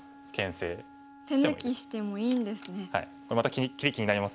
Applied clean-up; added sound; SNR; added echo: none; Wind instrument, woodwind instrument; 19 dB; none.